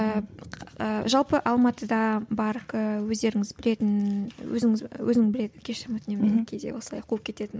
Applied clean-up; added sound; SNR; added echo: none; none; none; none.